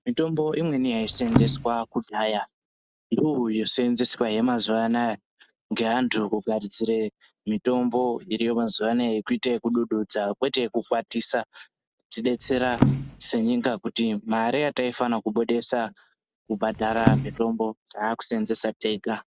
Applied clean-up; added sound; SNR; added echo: none; Percussion; 1 dB; none.